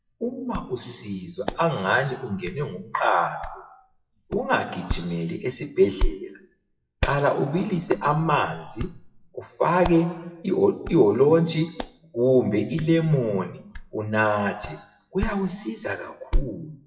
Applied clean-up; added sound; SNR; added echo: classical method WPE with log-MMSE.